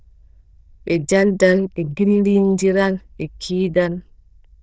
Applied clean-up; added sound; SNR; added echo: neural diffusion model UNIVERSE++.